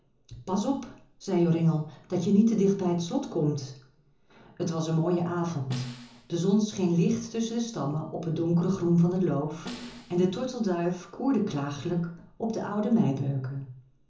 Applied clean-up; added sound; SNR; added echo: none; Snare drum; 16 dB; reverberation time 0.7 s.